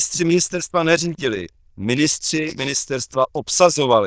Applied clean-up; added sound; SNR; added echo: neural diffusion model UNIVERSE++.